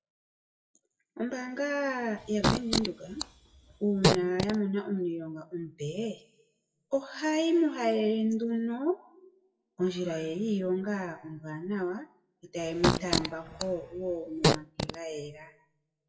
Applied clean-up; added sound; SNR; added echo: classical method WPE with log-MMSE.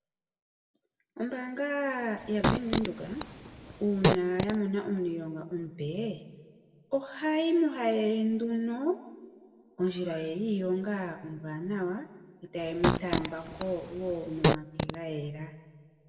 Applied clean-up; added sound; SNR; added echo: none; Fart; -1 dB; reverberation time 1.5 s.